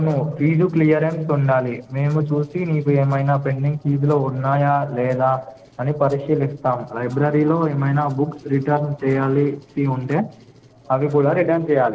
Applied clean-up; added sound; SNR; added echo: neural separator model SepFormer DNS4.